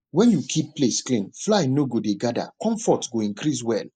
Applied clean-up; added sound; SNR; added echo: neural mask model Resemble Enhance denoiser.